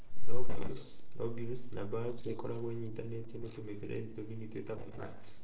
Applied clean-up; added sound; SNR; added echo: neural separator model SepFormer DNS4.